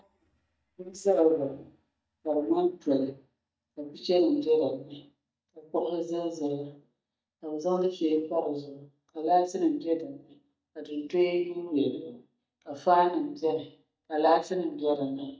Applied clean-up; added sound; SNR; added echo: neural mask model DeepFilterNet 3.